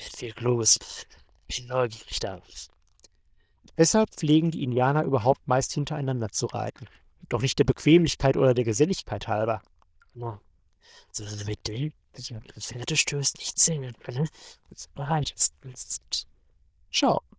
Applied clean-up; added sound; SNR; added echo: neural diffusion model UNIVERSE++.